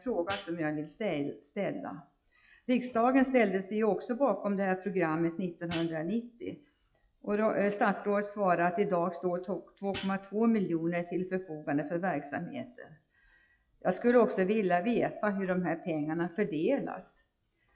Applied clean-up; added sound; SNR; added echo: classical method log-MMSE.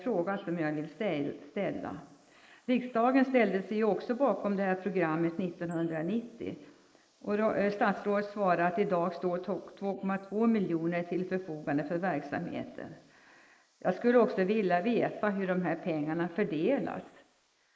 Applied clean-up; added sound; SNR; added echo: neural mask model Resemble Enhance denoiser.